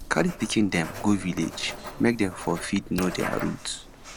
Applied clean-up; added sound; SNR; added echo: none; Writing; 11 dB; none.